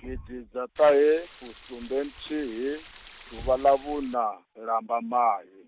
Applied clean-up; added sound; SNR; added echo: none; Thump, thud + Stream; 19 dB; none.